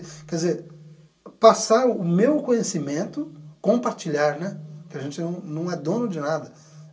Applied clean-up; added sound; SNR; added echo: none; none; none; reverberation time 0.2 s.